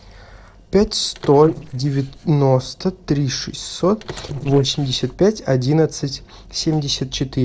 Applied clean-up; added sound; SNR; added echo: neural separator model SepFormer DNS4.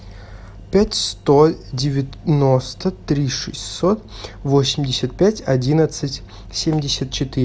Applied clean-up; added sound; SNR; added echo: none; none; none; none.